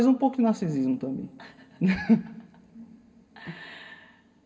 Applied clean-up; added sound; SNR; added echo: none; none; none; reverberation time 1.9 s.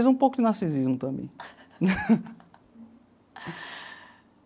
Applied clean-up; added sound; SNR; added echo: none; none; none; none.